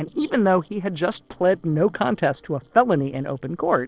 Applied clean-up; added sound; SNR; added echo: neural separator model SepFormer DNS4.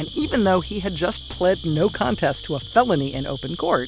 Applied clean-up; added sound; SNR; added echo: none; Cricket; 16 dB; none.